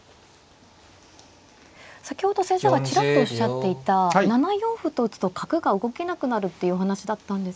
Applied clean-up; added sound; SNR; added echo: none; none; none; none.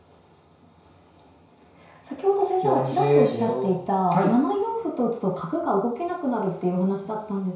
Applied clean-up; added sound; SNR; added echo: none; none; none; reverberation time 0.6 s.